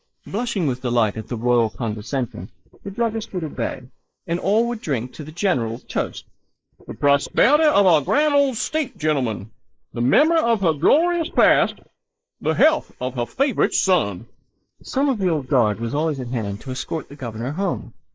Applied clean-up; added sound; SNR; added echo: neural mask model Resemble Enhance denoiser.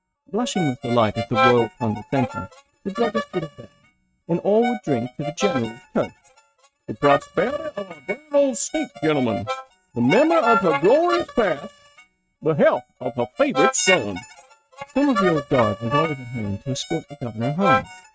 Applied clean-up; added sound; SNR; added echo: neural mask model RNNoise.